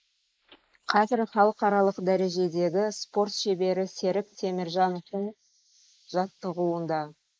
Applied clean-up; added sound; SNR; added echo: neural mask model Resemble Enhance denoiser.